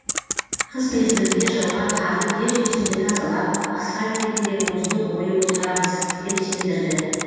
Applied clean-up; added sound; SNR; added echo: none; Typing; 6 dB; reverberation time 2.1 s.